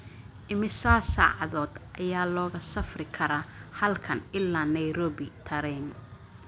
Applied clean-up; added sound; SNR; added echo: none; none; none; none.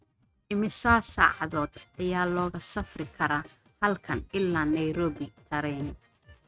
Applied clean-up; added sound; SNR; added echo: neural mask model RNNoise.